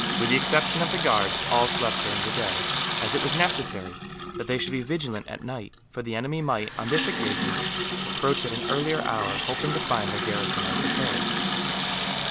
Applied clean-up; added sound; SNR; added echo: none; Sink (filling or washing) / Water tap, faucet; -5 dB; none.